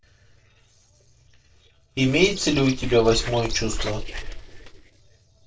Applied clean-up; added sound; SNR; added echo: neural separator model SepFormer DNS4.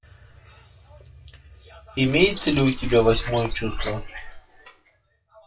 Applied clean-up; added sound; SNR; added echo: classical method WPE with log-MMSE.